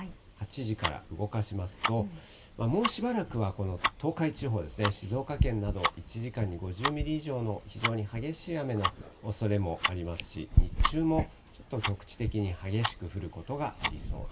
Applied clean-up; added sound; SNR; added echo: none; Tick-tock; 2 dB; reverberation time 0.2 s.